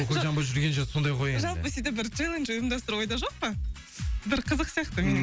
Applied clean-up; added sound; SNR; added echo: none; none; none; none.